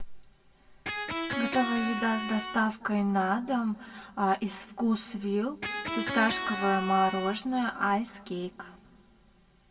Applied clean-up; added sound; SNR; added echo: none; Electric guitar; 4 dB; reverberation time 1.4 s.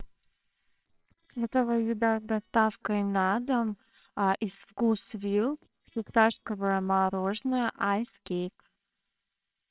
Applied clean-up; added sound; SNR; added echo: neural separator model SepFormer WHAMR!.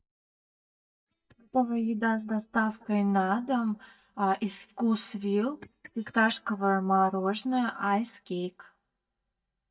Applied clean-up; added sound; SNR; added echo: neural mask model DeepFilterNet 3.